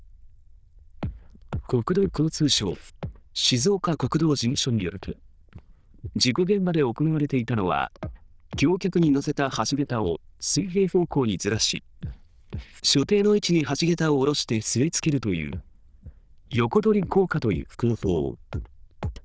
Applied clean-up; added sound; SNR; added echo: neural diffusion model UNIVERSE++.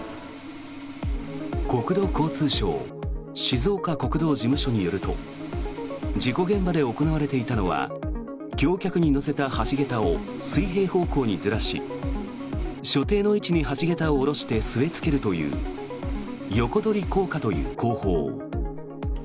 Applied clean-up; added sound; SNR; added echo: none; Sawing; 15 dB; none.